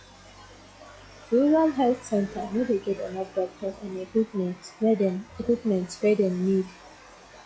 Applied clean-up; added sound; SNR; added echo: classical method log-MMSE.